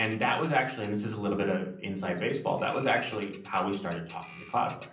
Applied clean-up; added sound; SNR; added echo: none; Bird vocalization, bird call, bird song; 14 dB; reverberation time 0.6 s.